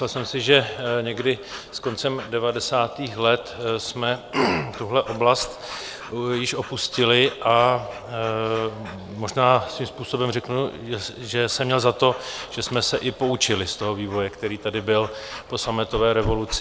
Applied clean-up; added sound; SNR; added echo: none; Dog / Breathing; 17 dB; none.